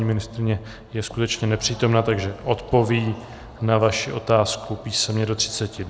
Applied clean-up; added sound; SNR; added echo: none; none; none; none.